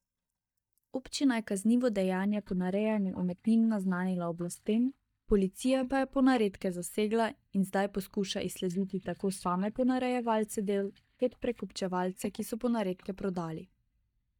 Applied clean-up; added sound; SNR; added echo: neural mask model DeepFilterNet 3.